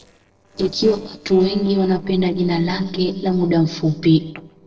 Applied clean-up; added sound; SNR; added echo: neural separator model SepFormer DNS4.